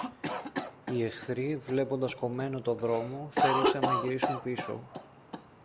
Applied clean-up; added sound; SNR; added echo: none; Cough; 0 dB; none.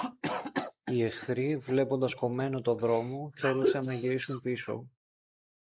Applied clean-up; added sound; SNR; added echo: neural mask model Resemble Enhance denoiser.